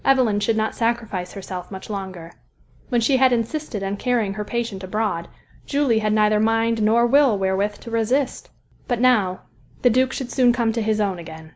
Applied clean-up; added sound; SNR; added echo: none; none; none; none.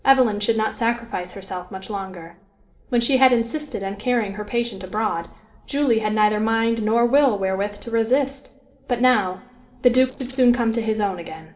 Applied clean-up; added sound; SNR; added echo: neural separator model SepFormer DNS4.